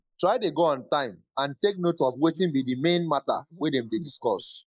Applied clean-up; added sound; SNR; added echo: neural mask model Resemble Enhance denoiser.